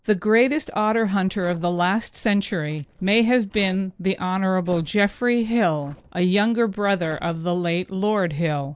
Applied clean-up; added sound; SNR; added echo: neural separator model SepFormer DNS4.